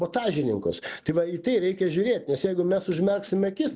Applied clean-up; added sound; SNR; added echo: none; none; none; none.